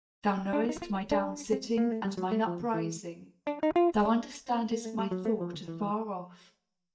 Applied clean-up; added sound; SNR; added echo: neural mask model DeepFilterNet 3.